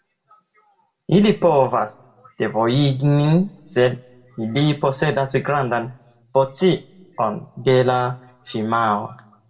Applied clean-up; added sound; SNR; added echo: none; none; none; reverberation time 0.3 s.